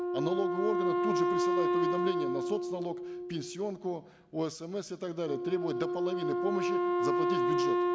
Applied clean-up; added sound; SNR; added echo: none; Wind instrument, woodwind instrument; -5 dB; none.